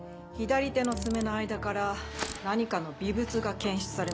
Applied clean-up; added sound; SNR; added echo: none; Ratchet, pawl; 18 dB; none.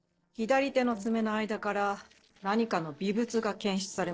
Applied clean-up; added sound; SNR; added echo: neural separator model SepFormer DNS4.